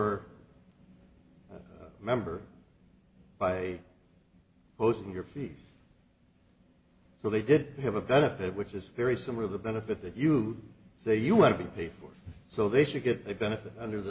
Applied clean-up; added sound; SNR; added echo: none; none; none; none.